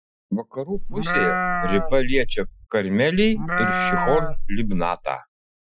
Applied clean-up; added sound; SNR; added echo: classical method Wiener filter.